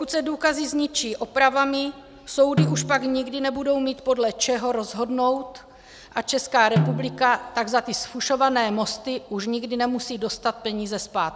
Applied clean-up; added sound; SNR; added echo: none; Snare drum; 5 dB; none.